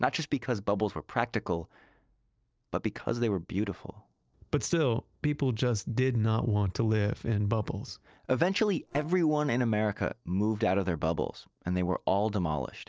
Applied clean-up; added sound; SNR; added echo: neural separator model SepFormer DNS4.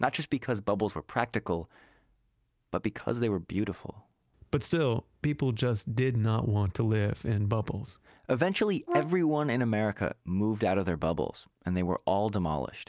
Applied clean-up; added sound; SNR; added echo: none; Brass instrument; 7 dB; none.